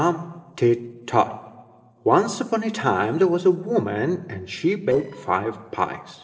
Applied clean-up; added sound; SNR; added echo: neural separator model SepFormer DNS4.